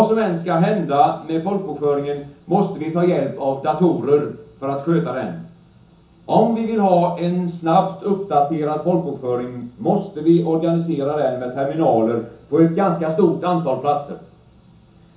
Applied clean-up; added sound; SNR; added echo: none; none; none; reverberation time 0.7 s.